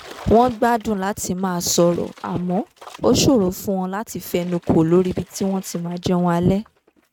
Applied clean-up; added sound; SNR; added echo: neural mask model RNNoise.